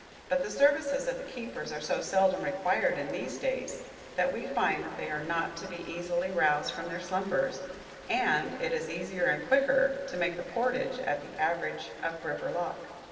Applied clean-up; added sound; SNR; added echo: none; Rain; 19 dB; reverberation time 2.7 s.